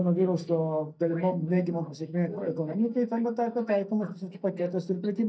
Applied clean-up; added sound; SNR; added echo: neural mask model DeepFilterNet 3.